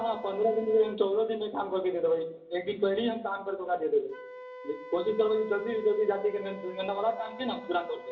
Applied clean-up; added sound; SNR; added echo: none; Wind instrument, woodwind instrument; 17 dB; reverberation time 0.6 s.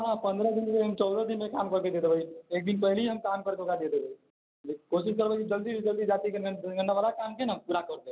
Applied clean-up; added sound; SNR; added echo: none; none; none; none.